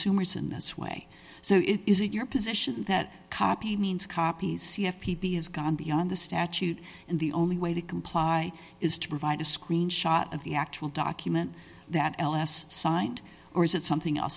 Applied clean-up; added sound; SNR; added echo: none; none; none; none.